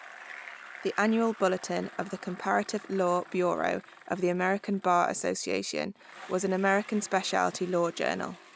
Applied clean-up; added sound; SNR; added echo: none; Bicycle; 20 dB; none.